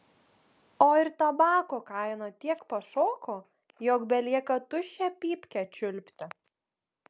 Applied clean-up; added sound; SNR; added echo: none; none; none; none.